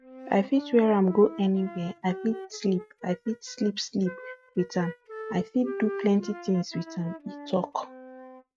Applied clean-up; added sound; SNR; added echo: neural mask model RNNoise.